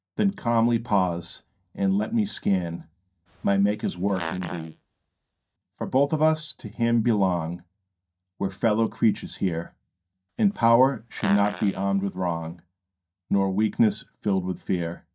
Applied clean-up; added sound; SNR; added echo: neural mask model DeepFilterNet 3.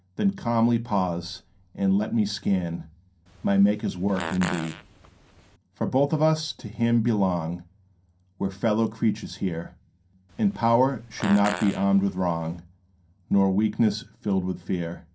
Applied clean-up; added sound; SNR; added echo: none; Fart; 12 dB; reverberation time 0.3 s.